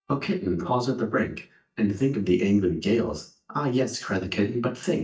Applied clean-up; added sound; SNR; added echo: neural mask model DeepFilterNet 3.